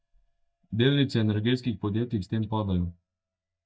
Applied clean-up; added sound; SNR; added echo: neural mask model DeepFilterNet 3.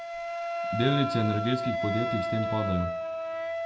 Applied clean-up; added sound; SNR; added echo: none; Wind instrument, woodwind instrument; 1 dB; reverberation time 0.5 s.